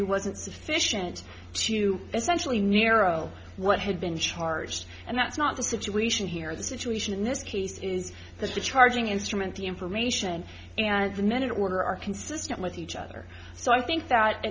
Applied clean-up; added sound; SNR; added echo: none; none; none; none.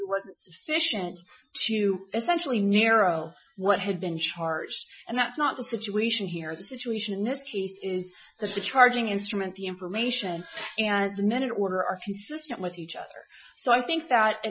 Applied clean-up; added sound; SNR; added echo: classical method Wiener filter.